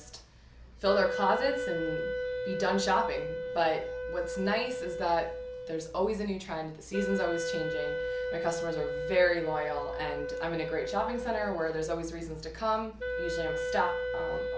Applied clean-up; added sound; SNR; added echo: none; Wind instrument, woodwind instrument; 3 dB; none.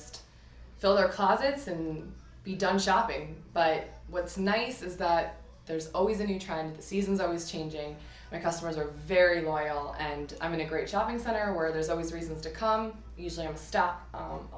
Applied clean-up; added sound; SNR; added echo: none; none; none; none.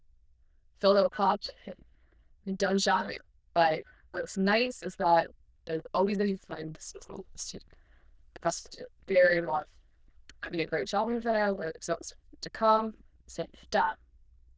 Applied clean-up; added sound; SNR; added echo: neural diffusion model UNIVERSE++.